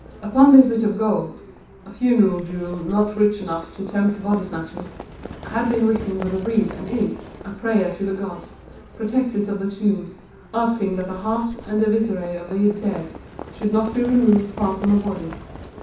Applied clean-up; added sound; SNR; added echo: none; Livestock, farm animals, working animals; 16 dB; reverberation time 0.7 s.